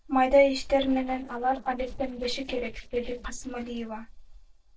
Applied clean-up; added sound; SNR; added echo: neural separator model SepFormer DNS4.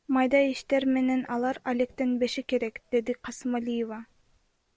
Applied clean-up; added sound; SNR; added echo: none; none; none; none.